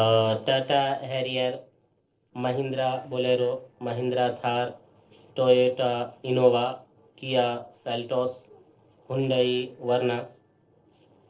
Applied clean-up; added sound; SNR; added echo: neural separator model SepFormer DNS4.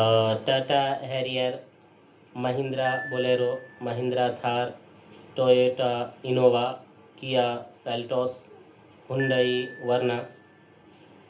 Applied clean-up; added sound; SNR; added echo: none; Piano; 18 dB; reverberation time 0.3 s.